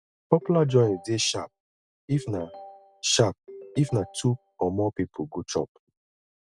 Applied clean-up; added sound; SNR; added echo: none; Ringtone; 19 dB; none.